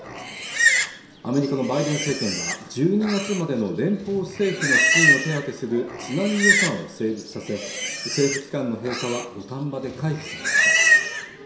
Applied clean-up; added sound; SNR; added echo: none; Livestock, farm animals, working animals; -2 dB; reverberation time 0.7 s.